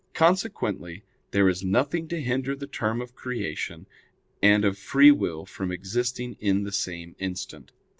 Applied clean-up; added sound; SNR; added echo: none; none; none; none.